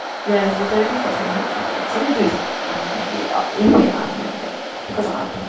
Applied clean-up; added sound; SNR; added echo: none; Waves, surf; 4 dB; reverberation time 0.3 s.